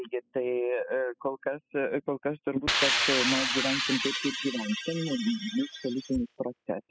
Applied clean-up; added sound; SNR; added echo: classical method spectral subtraction.